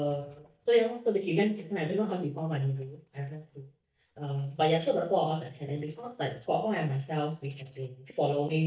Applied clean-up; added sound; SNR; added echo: neural mask model DeepFilterNet 3.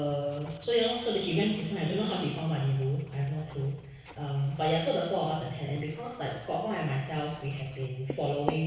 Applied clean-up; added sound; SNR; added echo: none; Writing; 15 dB; reverberation time 1.1 s.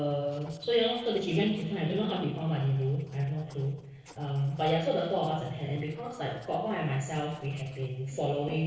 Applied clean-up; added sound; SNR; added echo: neural separator model SepFormer DNS4.